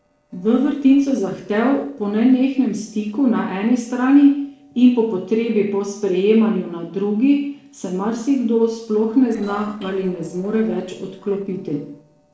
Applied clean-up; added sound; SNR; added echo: neural separator model SepFormer DNS4.